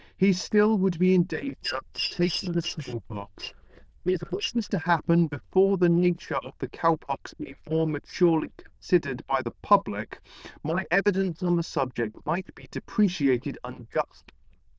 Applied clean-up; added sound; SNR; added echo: neural diffusion model UNIVERSE++.